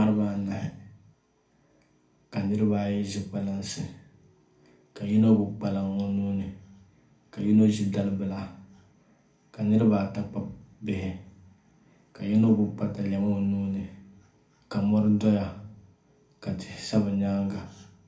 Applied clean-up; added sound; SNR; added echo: none; none; none; reverberation time 0.4 s.